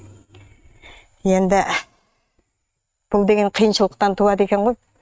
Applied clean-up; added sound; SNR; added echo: neural mask model RNNoise.